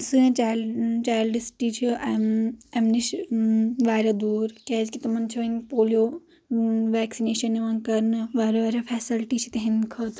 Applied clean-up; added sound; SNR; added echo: none; none; none; none.